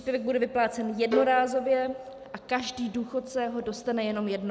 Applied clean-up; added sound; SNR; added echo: none; Bowed string instrument; 6 dB; none.